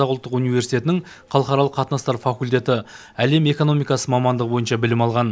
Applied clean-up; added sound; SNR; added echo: none; none; none; none.